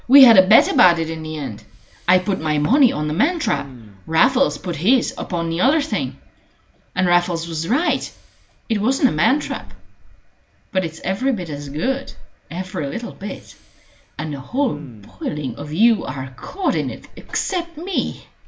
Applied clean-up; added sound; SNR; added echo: none; Respiratory sounds; 20 dB; none.